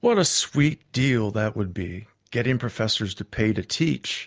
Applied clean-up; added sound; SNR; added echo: none; none; none; none.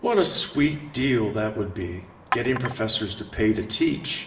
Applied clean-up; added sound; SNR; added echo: none; Chink, clink; 8 dB; reverberation time 0.9 s.